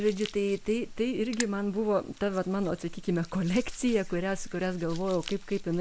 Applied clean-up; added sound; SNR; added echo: none; Hands; 18 dB; none.